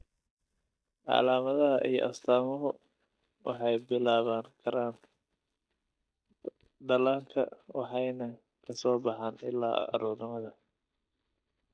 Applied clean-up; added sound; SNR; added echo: neural mask model DeepFilterNet 3.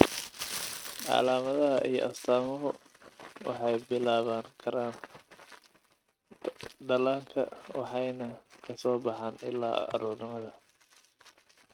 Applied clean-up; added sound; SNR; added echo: neural mask model RNNoise.